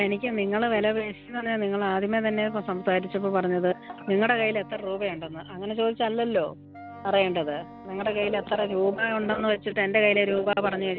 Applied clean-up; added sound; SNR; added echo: none; Bowed string instrument + Wind instrument, woodwind instrument; 19 dB; none.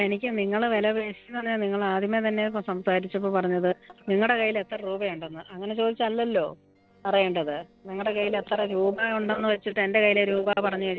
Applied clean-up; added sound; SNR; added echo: neural separator model SepFormer DNS4.